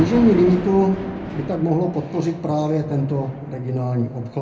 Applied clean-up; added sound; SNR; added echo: none; Thunder; 12 dB; reverberation time 0.3 s.